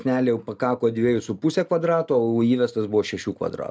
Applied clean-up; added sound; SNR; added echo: none; none; none; none.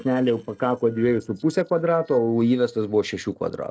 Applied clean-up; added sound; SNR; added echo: neural separator model SepFormer DNS4.